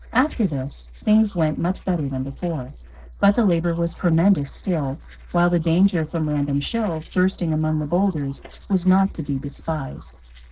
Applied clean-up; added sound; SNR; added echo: neural separator model SepFormer DNS4.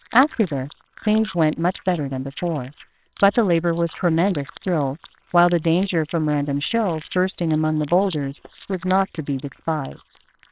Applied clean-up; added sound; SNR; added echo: neural separator model SepFormer WHAMR!.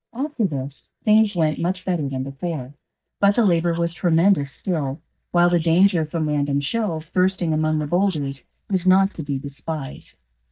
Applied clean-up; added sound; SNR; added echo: neural mask model DeepFilterNet 3.